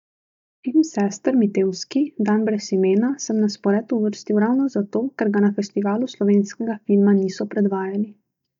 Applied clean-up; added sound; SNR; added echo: neural mask model DeepFilterNet 3.